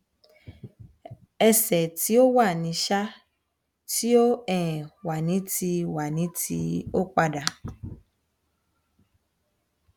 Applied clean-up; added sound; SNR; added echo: none; none; none; none.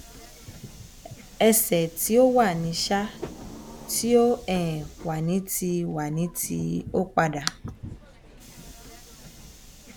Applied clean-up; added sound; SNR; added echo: none; Subway, metro, underground; 18 dB; none.